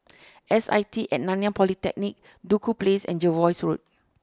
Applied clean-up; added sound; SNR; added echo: none; none; none; none.